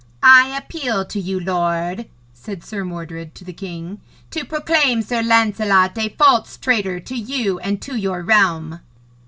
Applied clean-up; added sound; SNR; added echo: none; none; none; none.